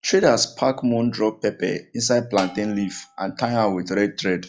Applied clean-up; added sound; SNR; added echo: classical method log-MMSE.